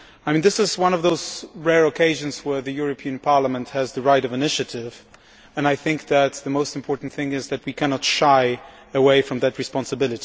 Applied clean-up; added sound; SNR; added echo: none; none; none; none.